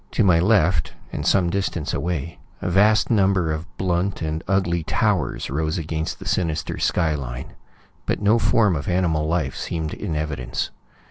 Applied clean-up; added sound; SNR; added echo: none; none; none; none.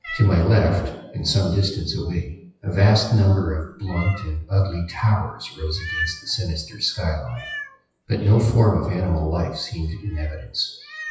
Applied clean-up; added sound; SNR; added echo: classical method WPE with log-MMSE.